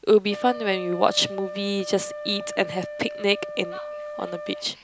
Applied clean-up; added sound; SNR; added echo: none; Wind instrument, woodwind instrument; 10 dB; none.